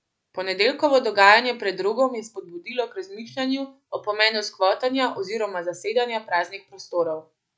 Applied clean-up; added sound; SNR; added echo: none; none; none; none.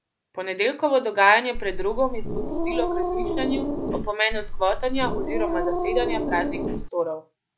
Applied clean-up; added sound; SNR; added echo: none; Growling; 1 dB; none.